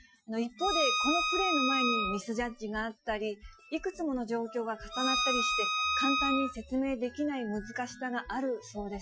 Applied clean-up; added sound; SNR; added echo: classical method Wiener filter.